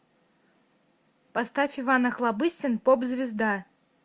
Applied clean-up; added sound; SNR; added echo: none; none; none; none.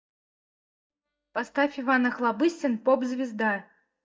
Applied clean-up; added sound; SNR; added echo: neural mask model DeepFilterNet 3.